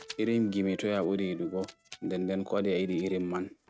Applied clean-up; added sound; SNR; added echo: neural mask model RNNoise.